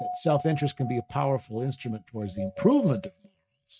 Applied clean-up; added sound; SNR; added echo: neural mask model RNNoise.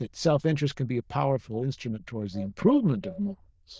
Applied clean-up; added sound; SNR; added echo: neural diffusion model UNIVERSE++.